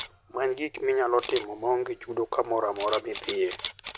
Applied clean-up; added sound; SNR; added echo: none; Camera; 11 dB; none.